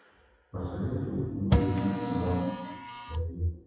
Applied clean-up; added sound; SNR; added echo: classical method WPE with log-MMSE.